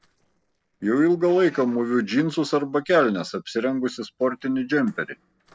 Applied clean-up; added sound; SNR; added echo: neural separator model SepFormer DNS4.